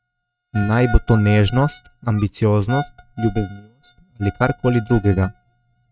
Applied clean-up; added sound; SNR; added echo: neural mask model RNNoise.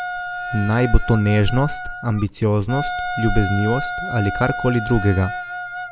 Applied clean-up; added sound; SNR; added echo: none; Wind instrument, woodwind instrument; 8 dB; none.